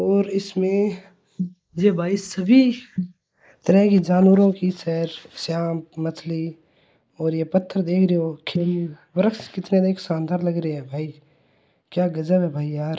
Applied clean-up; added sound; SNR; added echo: neural mask model Resemble Enhance denoiser.